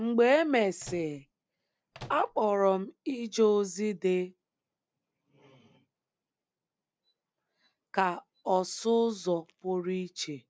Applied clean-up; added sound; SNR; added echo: neural separator model SepFormer DNS4.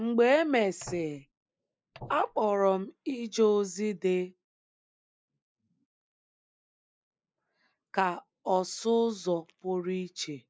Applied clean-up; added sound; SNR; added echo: neural mask model Resemble Enhance denoiser.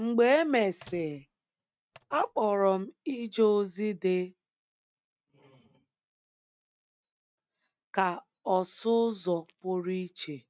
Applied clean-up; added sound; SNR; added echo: neural mask model RNNoise.